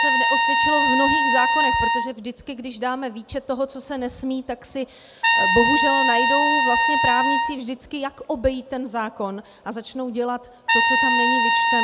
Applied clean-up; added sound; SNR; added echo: none; Trumpet; -4 dB; none.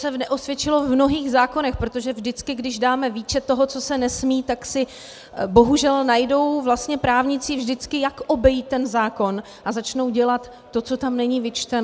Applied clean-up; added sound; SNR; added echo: none; none; none; none.